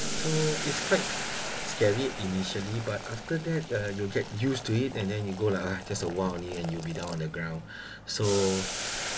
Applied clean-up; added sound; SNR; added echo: none; Boiling + Piano; 6 dB; none.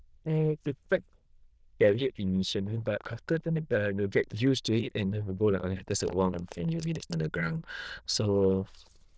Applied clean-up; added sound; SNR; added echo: neural diffusion model UNIVERSE++.